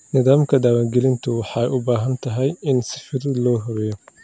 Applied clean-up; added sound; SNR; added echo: none; none; none; none.